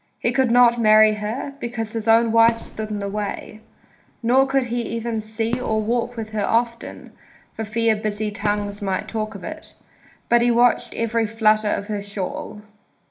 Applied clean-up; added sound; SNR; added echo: none; Fireworks; 17 dB; reverberation time 0.4 s.